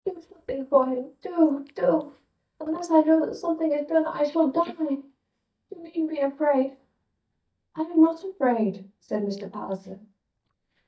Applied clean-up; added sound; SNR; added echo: neural mask model DeepFilterNet 3.